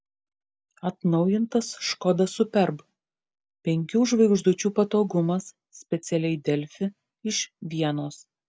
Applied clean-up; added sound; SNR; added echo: none; none; none; none.